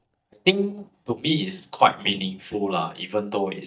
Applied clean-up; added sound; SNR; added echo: neural mask model DeepFilterNet 3.